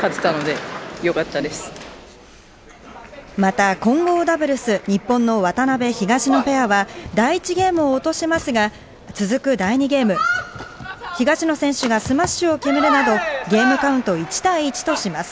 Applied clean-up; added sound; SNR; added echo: none; none; none; none.